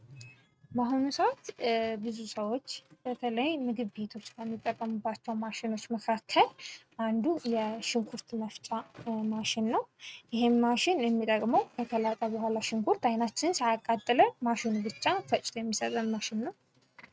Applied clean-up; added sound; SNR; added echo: neural mask model RNNoise.